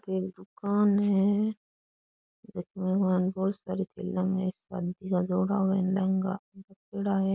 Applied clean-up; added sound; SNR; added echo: none; none; none; none.